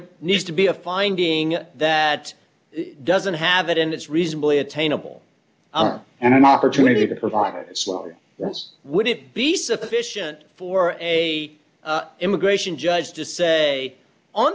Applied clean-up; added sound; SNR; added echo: none; none; none; none.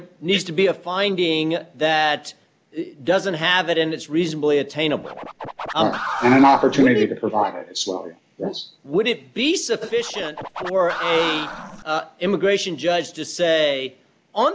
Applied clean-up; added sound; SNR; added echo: none; Scratching (performance technique); 9 dB; none.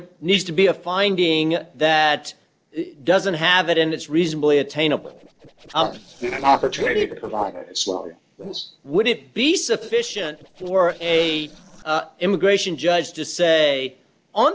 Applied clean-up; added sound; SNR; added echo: neural separator model SepFormer DNS4.